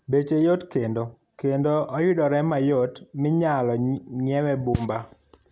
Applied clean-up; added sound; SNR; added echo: none; none; none; none.